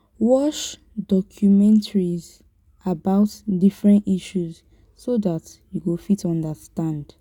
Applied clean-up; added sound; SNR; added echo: none; none; none; none.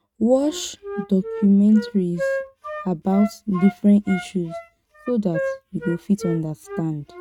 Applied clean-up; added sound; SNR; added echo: neural mask model RNNoise.